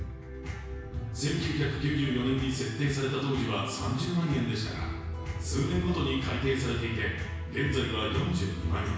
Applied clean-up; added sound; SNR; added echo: none; Wind; 11 dB; reverberation time 1.1 s.